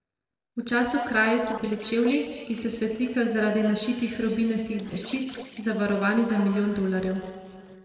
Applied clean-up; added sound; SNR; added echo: neural separator model SepFormer DNS4.